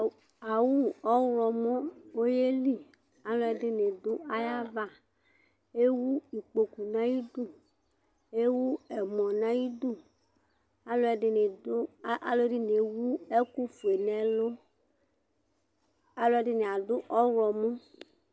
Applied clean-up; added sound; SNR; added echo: none; none; none; none.